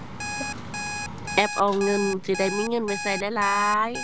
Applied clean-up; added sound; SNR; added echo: none; Alarm; 8 dB; none.